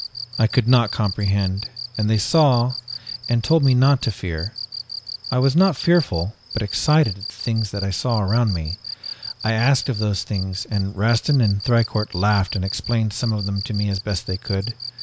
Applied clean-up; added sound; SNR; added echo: none; Cricket; 12 dB; none.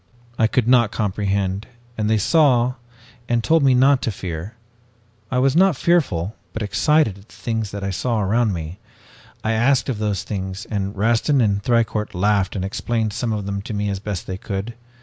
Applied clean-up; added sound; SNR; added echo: none; none; none; none.